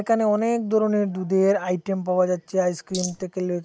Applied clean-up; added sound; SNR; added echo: neural mask model Resemble Enhance denoiser.